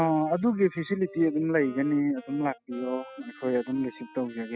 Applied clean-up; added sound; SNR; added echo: classical method spectral subtraction.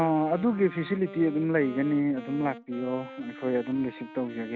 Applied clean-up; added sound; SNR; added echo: none; Wind instrument, woodwind instrument; 16 dB; none.